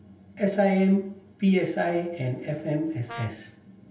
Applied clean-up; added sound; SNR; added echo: none; Brass instrument; 13 dB; reverberation time 0.3 s.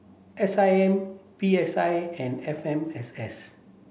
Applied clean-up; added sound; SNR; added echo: none; none; none; none.